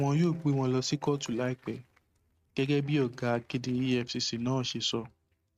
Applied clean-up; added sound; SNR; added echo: neural mask model RNNoise.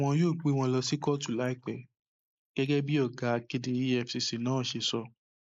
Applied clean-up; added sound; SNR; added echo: neural mask model Resemble Enhance denoiser.